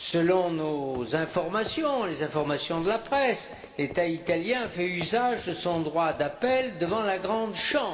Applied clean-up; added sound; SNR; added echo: none; Run; 20 dB; reverberation time 1.7 s.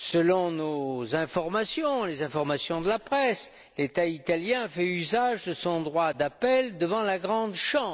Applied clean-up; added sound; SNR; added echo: none; none; none; none.